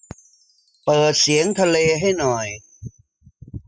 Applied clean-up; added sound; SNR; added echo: classical method spectral subtraction.